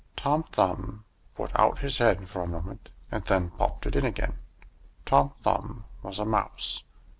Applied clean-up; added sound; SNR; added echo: none; none; none; none.